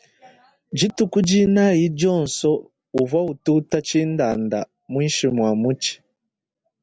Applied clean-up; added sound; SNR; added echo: none; none; none; none.